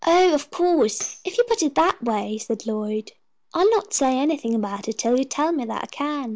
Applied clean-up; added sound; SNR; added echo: neural mask model Resemble Enhance denoiser.